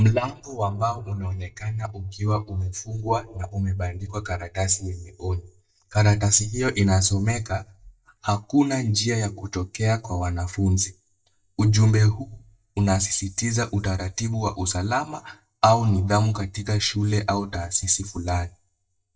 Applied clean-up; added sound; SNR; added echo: neural mask model DeepFilterNet 3.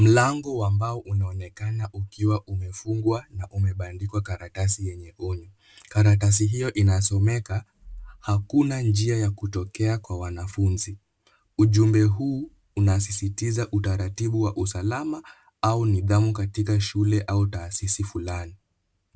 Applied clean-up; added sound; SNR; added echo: none; none; none; none.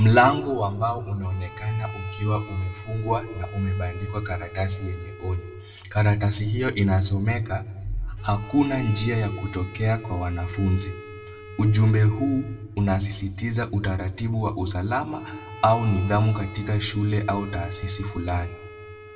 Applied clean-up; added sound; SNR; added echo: none; Bowed string instrument; 20 dB; reverberation time 1.2 s.